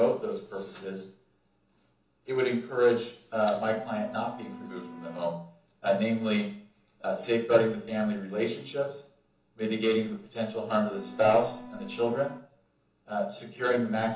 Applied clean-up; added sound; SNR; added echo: none; Wind instrument, woodwind instrument; 17 dB; reverberation time 0.7 s.